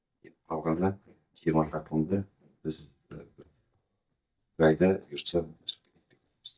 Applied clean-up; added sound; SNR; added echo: neural mask model DeepFilterNet 3.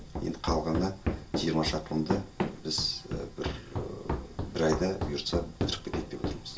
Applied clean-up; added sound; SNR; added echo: none; Run; 3 dB; reverberation time 0.2 s.